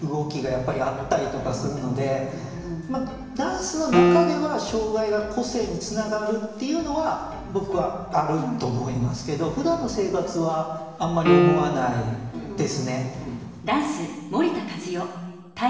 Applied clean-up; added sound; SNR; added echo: none; Piano; -3 dB; reverberation time 1.3 s.